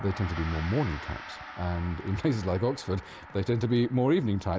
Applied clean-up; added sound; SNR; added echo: none; Gong; 15 dB; none.